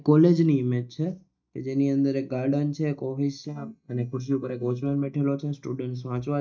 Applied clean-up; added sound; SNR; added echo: neural mask model DeepFilterNet 3.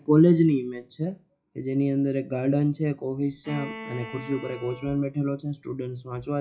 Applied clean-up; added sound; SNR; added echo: classical method WPE with log-MMSE.